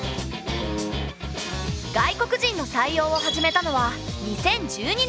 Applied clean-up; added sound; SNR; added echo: none; none; none; none.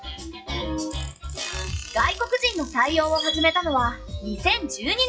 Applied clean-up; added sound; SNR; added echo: classical method WPE with log-MMSE.